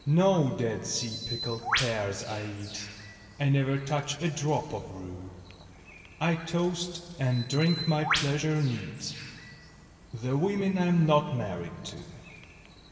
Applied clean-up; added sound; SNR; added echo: none; Bird; 10 dB; reverberation time 2.8 s.